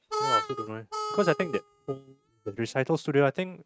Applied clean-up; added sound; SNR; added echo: neural mask model RNNoise.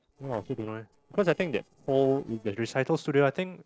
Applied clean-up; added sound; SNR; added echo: neural separator model SepFormer DNS4.